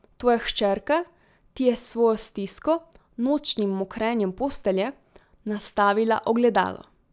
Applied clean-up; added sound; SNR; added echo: none; none; none; none.